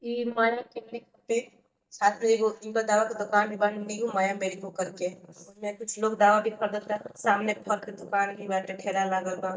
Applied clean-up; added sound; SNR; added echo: neural mask model DeepFilterNet 3.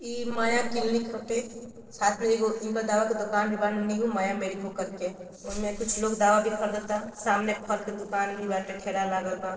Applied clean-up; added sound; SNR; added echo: neural separator model SepFormer DNS4.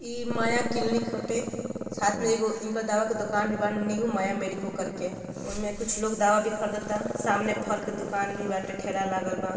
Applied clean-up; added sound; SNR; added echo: none; Growling; 8 dB; reverberation time 2.5 s.